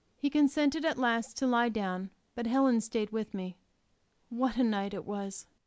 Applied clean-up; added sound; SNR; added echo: none; none; none; none.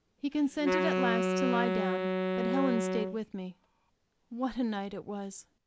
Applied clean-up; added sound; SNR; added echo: none; Wind instrument, woodwind instrument; -3 dB; none.